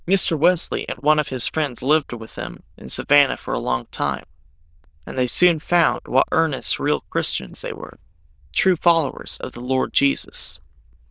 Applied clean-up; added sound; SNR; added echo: neural diffusion model UNIVERSE++.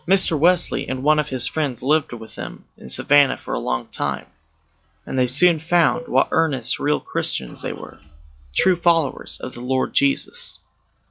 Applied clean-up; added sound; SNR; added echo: classical method log-MMSE.